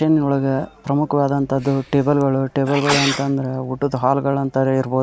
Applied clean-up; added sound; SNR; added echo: none; Sneeze; 9 dB; none.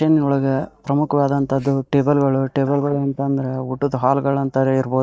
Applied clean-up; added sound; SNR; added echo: neural mask model DeepFilterNet 3.